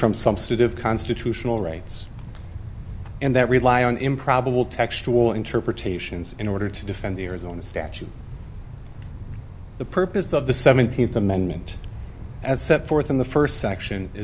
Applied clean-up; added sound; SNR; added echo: none; Wind; 12 dB; none.